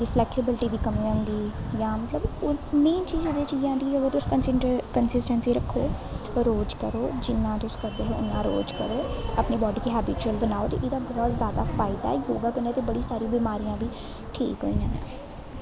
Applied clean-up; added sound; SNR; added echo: none; none; none; none.